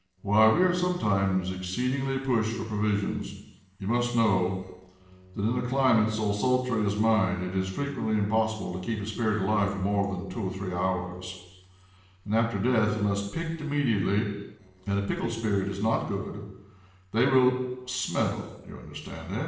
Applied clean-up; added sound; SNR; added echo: neural separator model SepFormer DNS4.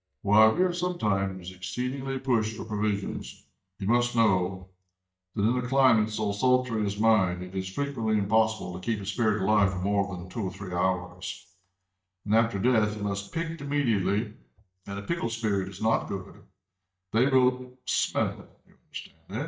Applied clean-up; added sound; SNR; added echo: neural mask model DeepFilterNet 3.